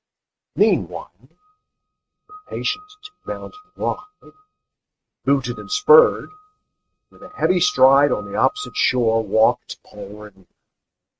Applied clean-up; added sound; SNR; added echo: neural mask model RNNoise.